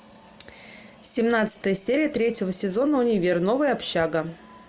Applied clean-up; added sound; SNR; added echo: none; none; none; none.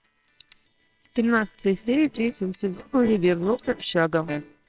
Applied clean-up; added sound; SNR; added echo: neural separator model SepFormer WHAMR!.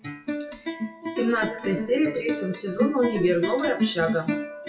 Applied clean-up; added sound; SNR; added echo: classical method WPE with log-MMSE.